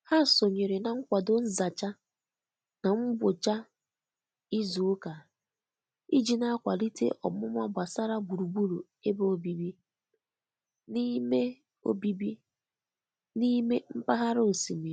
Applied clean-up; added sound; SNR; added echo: none; none; none; none.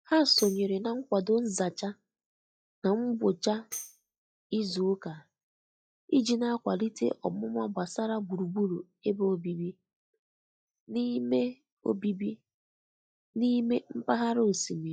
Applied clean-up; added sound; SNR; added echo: classical method log-MMSE.